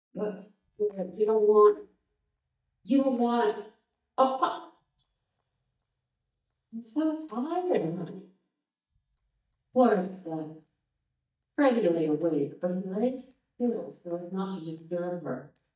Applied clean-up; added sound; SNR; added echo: neural mask model DeepFilterNet 3.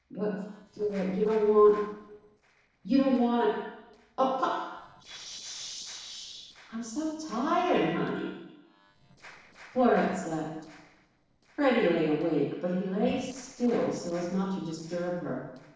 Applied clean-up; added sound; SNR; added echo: neural separator model SepFormer DNS4.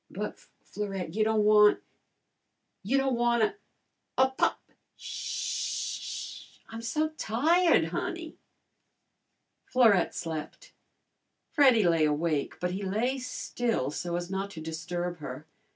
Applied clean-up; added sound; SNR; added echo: none; none; none; none.